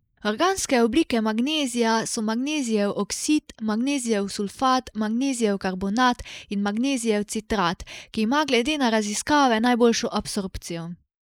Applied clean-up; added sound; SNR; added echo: neural mask model Resemble Enhance denoiser.